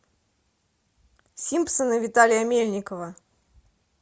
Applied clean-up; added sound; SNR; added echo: none; none; none; none.